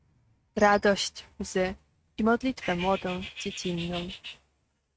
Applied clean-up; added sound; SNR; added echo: neural mask model RNNoise.